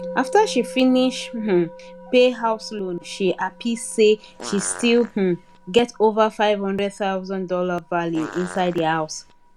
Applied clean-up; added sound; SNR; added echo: none; Fart + Musical instrument; 18 dB; none.